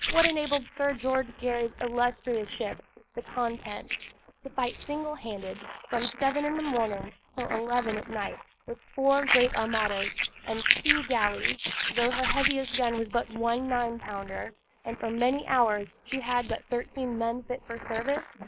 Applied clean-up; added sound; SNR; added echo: neural mask model Resemble Enhance denoiser.